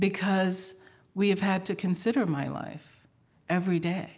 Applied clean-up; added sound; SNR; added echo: none; none; none; none.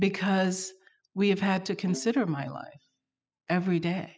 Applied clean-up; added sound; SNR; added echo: classical method spectral subtraction.